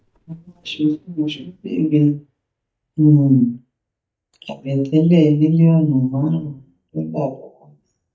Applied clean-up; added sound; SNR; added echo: neural mask model DeepFilterNet 3.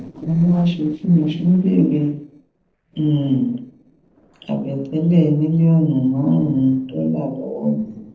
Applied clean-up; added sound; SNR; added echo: neural separator model SepFormer DNS4.